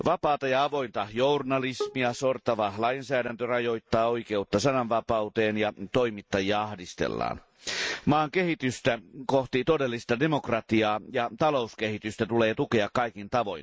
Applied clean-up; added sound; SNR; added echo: neural mask model RNNoise.